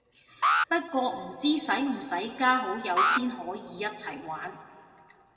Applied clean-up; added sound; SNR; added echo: none; Alarm; 1 dB; reverberation time 2.0 s.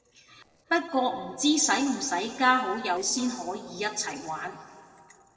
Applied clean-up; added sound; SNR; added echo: neural separator model SepFormer DNS4.